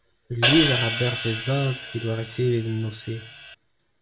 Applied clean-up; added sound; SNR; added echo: none; Hi-hat; 3 dB; reverberation time 0.2 s.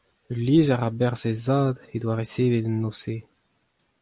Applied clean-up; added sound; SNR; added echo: none; none; none; none.